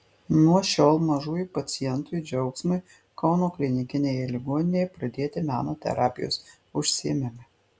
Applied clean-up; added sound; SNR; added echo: none; none; none; none.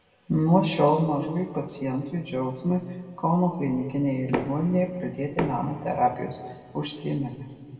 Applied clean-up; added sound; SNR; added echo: none; Knock; 8 dB; reverberation time 1.6 s.